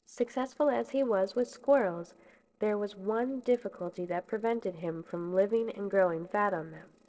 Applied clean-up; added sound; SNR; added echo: neural separator model SepFormer DNS4.